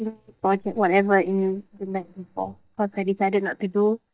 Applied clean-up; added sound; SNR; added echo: neural mask model DeepFilterNet 3.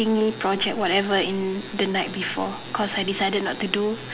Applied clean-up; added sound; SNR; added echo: none; none; none; none.